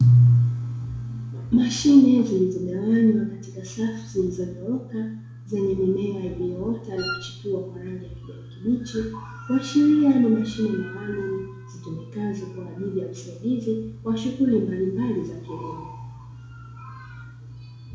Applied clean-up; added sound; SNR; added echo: none; Wind instrument, woodwind instrument; 11 dB; reverberation time 0.6 s.